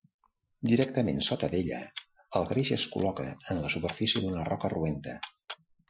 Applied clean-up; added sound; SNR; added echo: classical method Wiener filter.